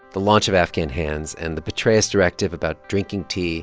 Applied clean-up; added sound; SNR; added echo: none; none; none; none.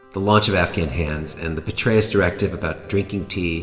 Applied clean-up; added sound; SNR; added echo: none; none; none; reverberation time 1.6 s.